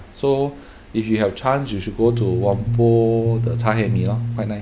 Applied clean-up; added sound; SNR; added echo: none; Bass guitar; 1 dB; none.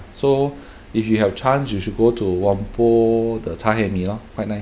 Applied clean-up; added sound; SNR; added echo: none; none; none; none.